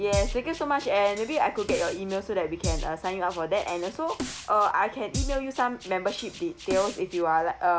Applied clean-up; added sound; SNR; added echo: none; Drum kit; 8 dB; none.